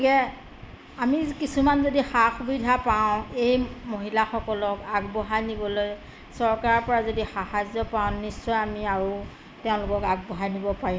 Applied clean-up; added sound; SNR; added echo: none; none; none; none.